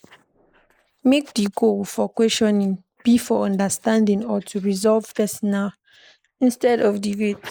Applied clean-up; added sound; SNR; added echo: neural mask model Resemble Enhance denoiser.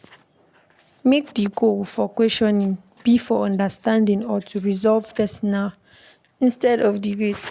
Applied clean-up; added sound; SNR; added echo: none; none; none; none.